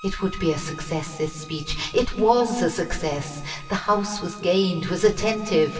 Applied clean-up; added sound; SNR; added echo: none; Bowed string instrument; 19 dB; reverberation time 2.2 s.